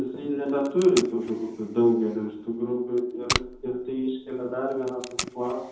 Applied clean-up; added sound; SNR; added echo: none; Packing tape, duct tape; 11 dB; reverberation time 2.0 s.